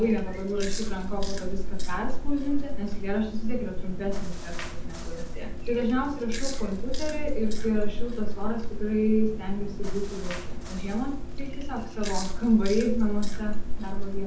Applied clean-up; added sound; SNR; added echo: none; Chewing, mastication; -5 dB; reverberation time 0.6 s.